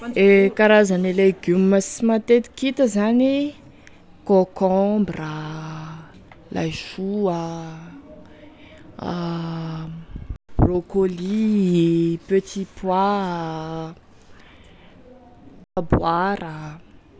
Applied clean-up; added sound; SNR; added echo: none; none; none; none.